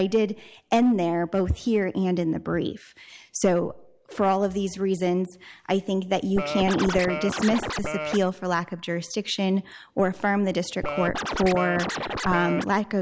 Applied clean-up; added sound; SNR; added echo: none; Scratching (performance technique); 5 dB; none.